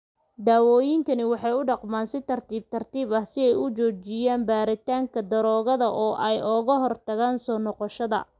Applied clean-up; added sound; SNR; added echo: none; none; none; none.